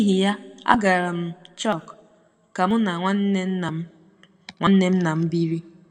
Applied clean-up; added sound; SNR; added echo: none; none; none; reverberation time 0.7 s.